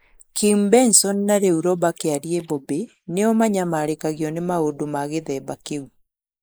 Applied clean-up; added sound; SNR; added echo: neural mask model Resemble Enhance denoiser.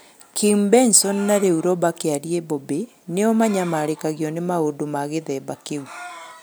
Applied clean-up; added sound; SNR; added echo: none; none; none; none.